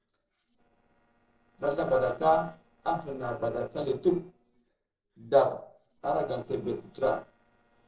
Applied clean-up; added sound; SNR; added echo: neural separator model SepFormer DNS4.